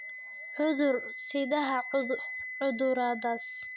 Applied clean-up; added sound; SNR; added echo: none; Wind instrument, woodwind instrument; 9 dB; none.